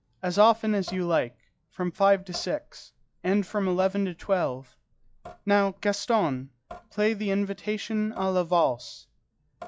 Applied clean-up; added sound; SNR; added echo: classical method log-MMSE.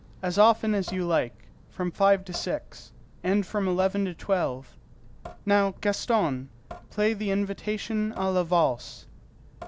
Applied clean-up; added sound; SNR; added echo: none; Drip / Sink (filling or washing) / Water tap, faucet; 19 dB; none.